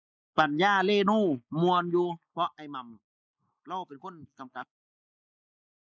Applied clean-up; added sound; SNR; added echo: neural mask model Resemble Enhance denoiser.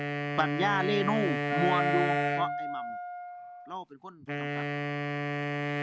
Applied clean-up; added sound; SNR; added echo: none; Wind instrument, woodwind instrument + Wind instrument, woodwind instrument; -2 dB; none.